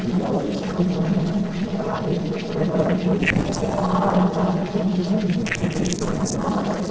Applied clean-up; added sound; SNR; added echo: neural separator model SepFormer DNS4.